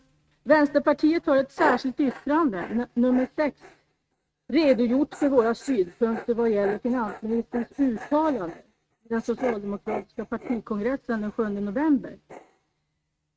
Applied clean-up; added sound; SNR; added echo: neural mask model RNNoise.